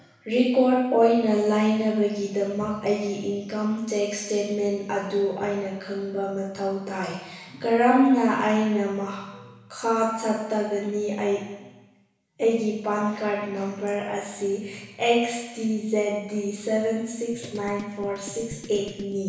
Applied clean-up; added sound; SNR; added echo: none; Drum kit; 17 dB; reverberation time 1.1 s.